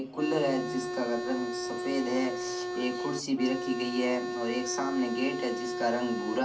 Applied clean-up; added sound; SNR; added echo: none; Organ; 3 dB; reverberation time 0.3 s.